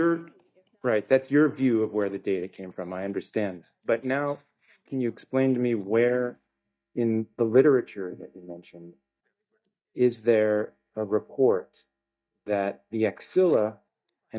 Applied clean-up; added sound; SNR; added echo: neural mask model DeepFilterNet 3.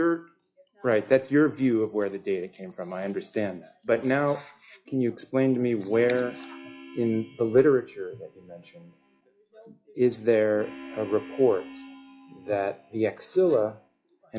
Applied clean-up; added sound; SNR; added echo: classical method log-MMSE.